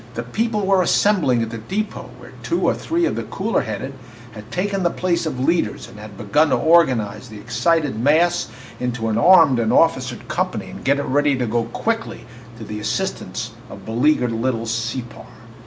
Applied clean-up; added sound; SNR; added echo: none; none; none; none.